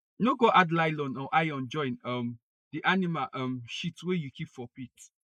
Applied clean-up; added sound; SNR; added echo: neural mask model Resemble Enhance denoiser.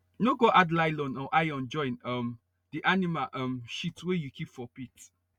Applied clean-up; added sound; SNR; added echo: none; none; none; none.